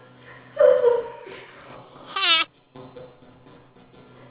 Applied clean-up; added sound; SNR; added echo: none; Breathing; 0 dB; reverberation time 1.0 s.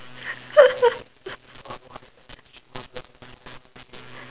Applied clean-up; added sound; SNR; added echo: none; none; none; none.